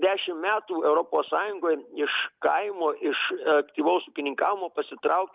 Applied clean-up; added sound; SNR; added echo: none; none; none; none.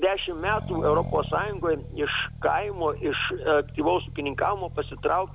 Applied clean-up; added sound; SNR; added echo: none; Accelerating, revving, vroom; 11 dB; none.